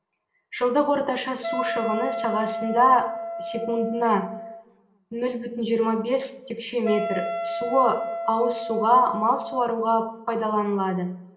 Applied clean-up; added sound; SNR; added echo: none; Wind instrument, woodwind instrument; 6 dB; reverberation time 0.6 s.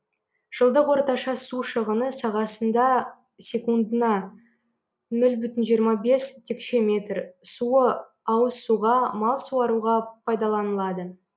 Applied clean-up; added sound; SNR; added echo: none; none; none; none.